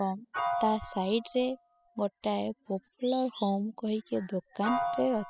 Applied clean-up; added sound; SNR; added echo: classical method spectral subtraction.